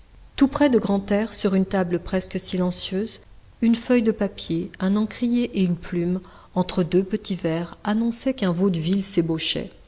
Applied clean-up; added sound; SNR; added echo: none; none; none; none.